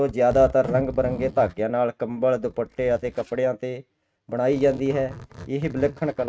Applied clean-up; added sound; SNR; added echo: neural mask model RNNoise.